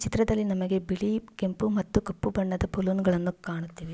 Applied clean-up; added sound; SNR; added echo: none; none; none; none.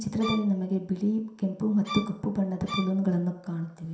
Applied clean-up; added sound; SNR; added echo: none; Bowed string instrument; 10 dB; reverberation time 0.7 s.